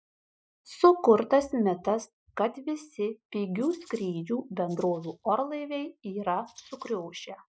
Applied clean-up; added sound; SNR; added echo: neural mask model Resemble Enhance denoiser.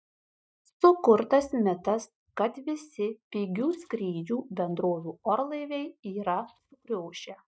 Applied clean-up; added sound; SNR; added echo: neural mask model DeepFilterNet 3.